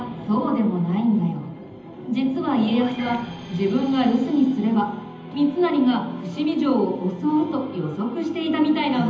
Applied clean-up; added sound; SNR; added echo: none; none; none; reverberation time 0.8 s.